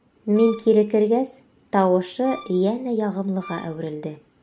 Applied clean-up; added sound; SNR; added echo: none; Wind instrument, woodwind instrument; 20 dB; none.